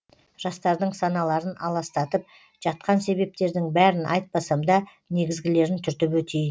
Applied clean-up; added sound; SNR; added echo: none; none; none; none.